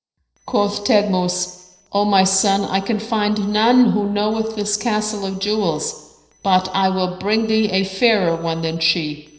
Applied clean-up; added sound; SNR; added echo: neural separator model SepFormer DNS4.